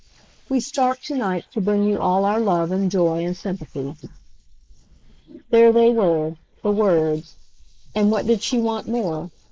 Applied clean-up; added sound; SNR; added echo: neural mask model Resemble Enhance denoiser.